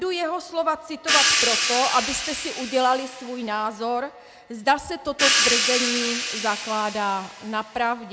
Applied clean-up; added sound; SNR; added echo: none; Crash cymbal / Hi-hat; 0 dB; none.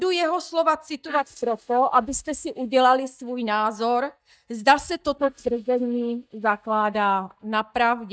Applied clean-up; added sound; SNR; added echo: neural mask model DeepFilterNet 3.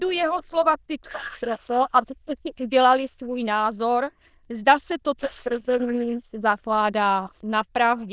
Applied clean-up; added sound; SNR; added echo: neural diffusion model UNIVERSE++.